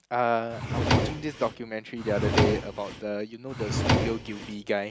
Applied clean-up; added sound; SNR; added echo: none; Drawer open or close; -2 dB; none.